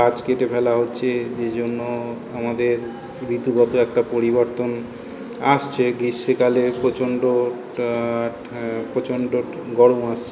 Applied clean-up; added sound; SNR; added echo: none; none; none; none.